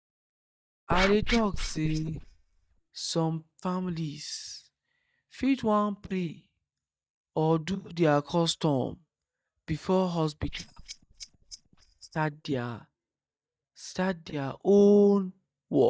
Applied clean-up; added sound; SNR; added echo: neural mask model DeepFilterNet 3.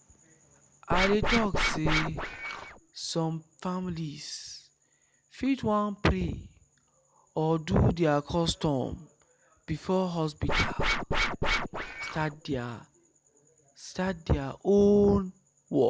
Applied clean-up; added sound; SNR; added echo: none; Scratching (performance technique); -1 dB; none.